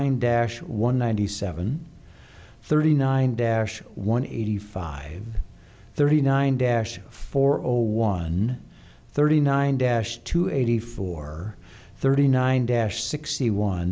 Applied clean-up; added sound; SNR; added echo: none; none; none; none.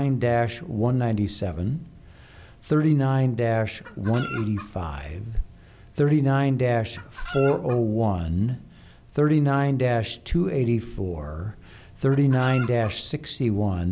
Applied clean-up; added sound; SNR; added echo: none; Chicken, rooster; 15 dB; none.